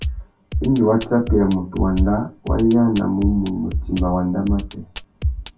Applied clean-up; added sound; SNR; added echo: none; Drum kit; 5 dB; reverberation time 0.2 s.